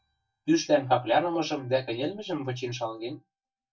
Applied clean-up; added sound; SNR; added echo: neural mask model DeepFilterNet 3.